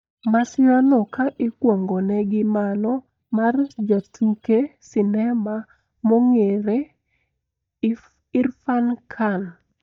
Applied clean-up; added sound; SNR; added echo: neural mask model DeepFilterNet 3.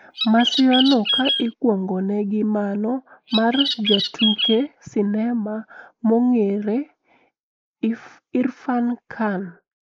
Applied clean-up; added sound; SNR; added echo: neural mask model Resemble Enhance denoiser.